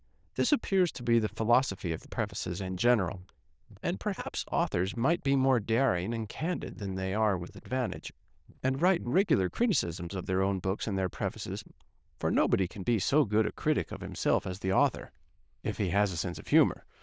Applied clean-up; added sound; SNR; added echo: neural diffusion model UNIVERSE++.